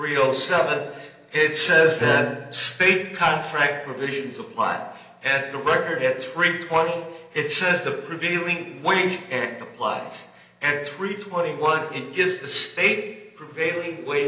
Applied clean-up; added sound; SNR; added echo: none; Bowed string instrument; 9 dB; reverberation time 0.9 s.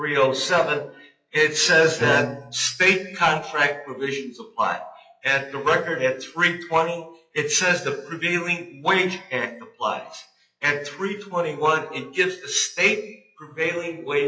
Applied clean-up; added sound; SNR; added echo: classical method WPE with log-MMSE.